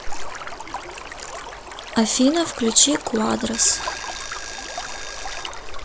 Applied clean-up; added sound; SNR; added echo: none; Stream + Alarm / Clock; 8 dB; none.